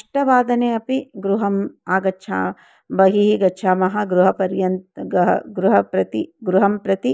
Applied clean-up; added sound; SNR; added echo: neural mask model Resemble Enhance denoiser.